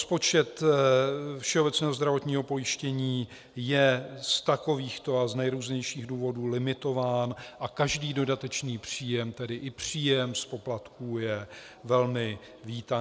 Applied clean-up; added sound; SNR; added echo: none; none; none; none.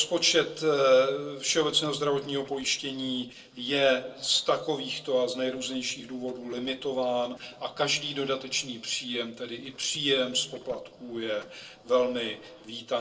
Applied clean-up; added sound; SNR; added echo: neural separator model SepFormer DNS4.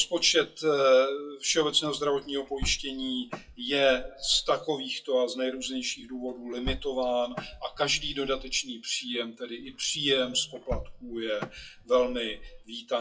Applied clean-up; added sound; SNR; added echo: classical method WPE with log-MMSE.